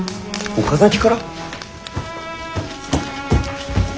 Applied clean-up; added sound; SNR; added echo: none; Snare drum; 16 dB; none.